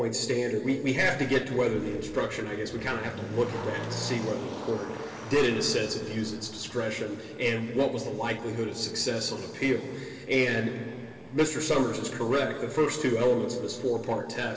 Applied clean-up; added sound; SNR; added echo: none; Motor vehicle (road); 15 dB; reverberation time 2.6 s.